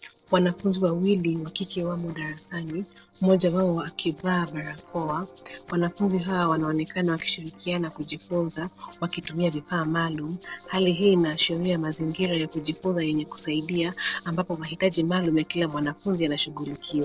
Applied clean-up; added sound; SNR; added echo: neural separator model SepFormer DNS4.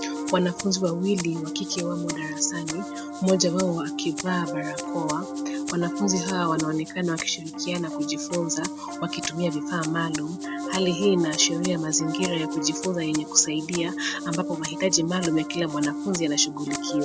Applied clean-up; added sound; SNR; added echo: none; Piano + Rattle (instrument); 6 dB; none.